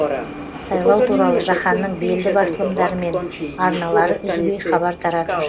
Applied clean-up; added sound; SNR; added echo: none; Subway, metro, underground; 1 dB; none.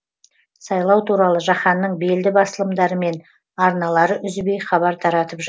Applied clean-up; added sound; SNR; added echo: none; none; none; none.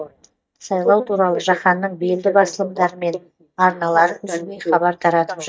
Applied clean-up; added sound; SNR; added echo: neural mask model DeepFilterNet 3.